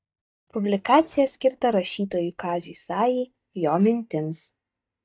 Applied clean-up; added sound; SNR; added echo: neural mask model DeepFilterNet 3.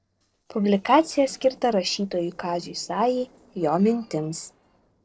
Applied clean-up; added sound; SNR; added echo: neural separator model SepFormer DNS4.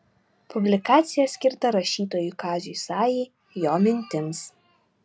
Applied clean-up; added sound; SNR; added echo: none; none; none; none.